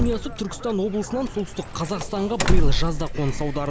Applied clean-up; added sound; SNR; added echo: none; Doorbell; -3 dB; none.